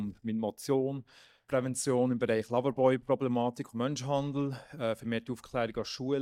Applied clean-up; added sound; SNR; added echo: neural mask model DeepFilterNet 3.